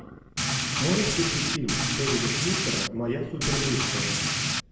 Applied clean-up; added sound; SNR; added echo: none; Rain; -3 dB; reverberation time 1.0 s.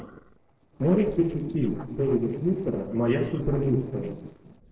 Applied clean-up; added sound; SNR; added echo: neural separator model SepFormer DNS4.